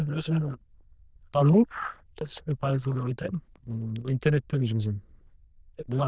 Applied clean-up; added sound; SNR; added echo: neural diffusion model UNIVERSE++.